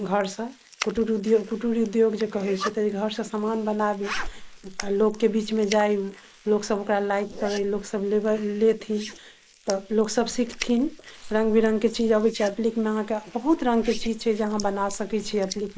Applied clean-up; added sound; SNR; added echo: neural mask model Resemble Enhance denoiser.